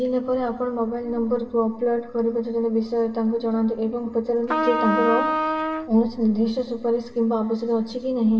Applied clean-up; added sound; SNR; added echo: none; Trumpet; 1 dB; reverberation time 0.8 s.